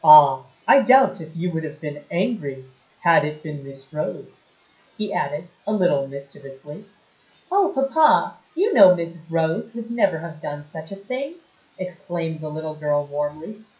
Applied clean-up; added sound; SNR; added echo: classical method WPE with log-MMSE.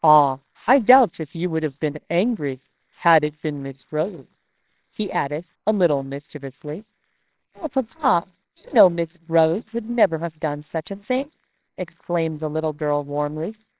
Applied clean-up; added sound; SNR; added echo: neural separator model SepFormer WHAMR!.